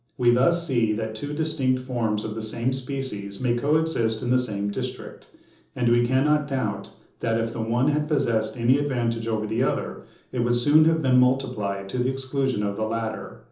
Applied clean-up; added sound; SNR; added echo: none; none; none; reverberation time 0.6 s.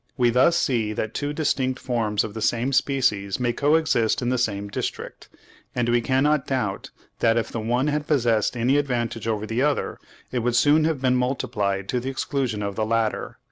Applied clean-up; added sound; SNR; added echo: none; none; none; none.